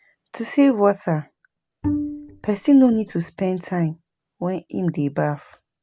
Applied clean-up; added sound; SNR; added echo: none; Bowed string instrument; 7 dB; none.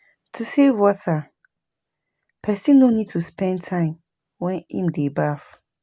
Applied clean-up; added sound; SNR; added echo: none; none; none; none.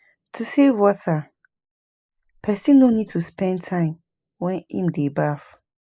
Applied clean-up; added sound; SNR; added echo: neural mask model Resemble Enhance denoiser.